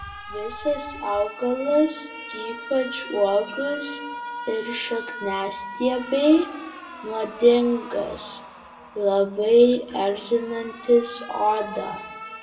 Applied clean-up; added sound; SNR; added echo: none; Alarm; 14 dB; reverberation time 1.2 s.